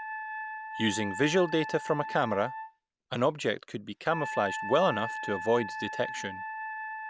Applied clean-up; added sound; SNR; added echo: none; Wind instrument, woodwind instrument; 8 dB; none.